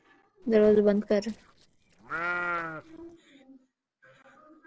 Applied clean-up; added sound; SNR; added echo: neural separator model SepFormer DNS4.